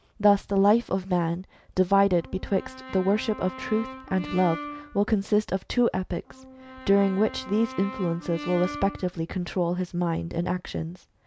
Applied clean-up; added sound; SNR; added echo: none; Brass instrument; 13 dB; none.